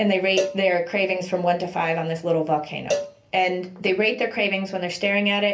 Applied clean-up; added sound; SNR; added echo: none; Cowbell; 10 dB; reverberation time 0.3 s.